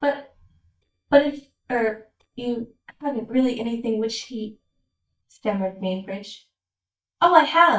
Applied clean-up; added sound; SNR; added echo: neural mask model DeepFilterNet 3.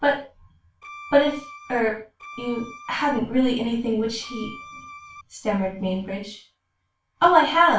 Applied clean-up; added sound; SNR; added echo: none; Bowed string instrument; 16 dB; reverberation time 0.3 s.